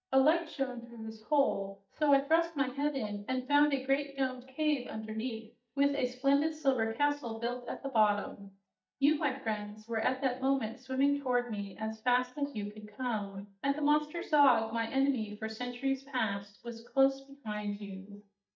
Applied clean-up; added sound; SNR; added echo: neural mask model DeepFilterNet 3.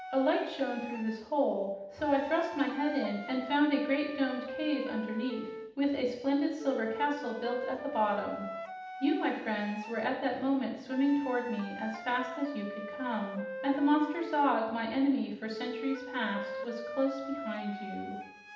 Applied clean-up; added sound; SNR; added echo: none; Wind instrument, woodwind instrument; 10 dB; reverberation time 0.8 s.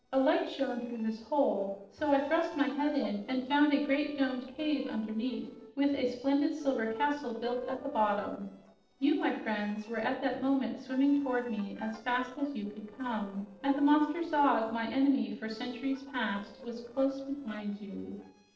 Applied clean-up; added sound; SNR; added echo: neural separator model SepFormer DNS4.